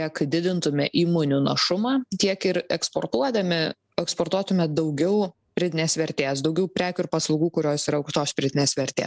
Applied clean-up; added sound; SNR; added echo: none; none; none; none.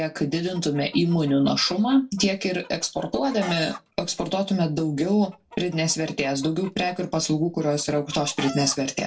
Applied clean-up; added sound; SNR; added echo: none; Chicken, rooster; 19 dB; reverberation time 0.2 s.